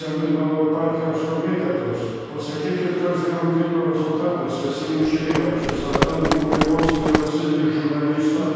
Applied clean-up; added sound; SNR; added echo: none; Run; 3 dB; reverberation time 2.2 s.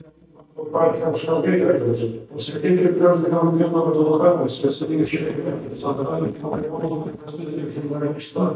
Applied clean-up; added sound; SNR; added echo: neural mask model DeepFilterNet 3.